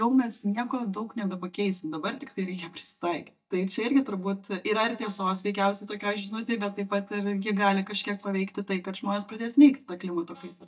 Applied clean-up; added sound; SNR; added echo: neural mask model DeepFilterNet 3.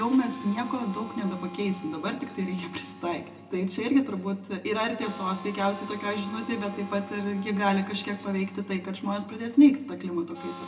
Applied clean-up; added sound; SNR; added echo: none; Harmonica; 17 dB; reverberation time 1.2 s.